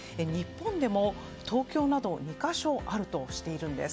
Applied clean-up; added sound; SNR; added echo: none; none; none; none.